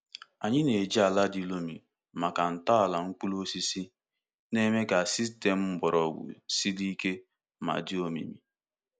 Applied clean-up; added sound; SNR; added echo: none; none; none; none.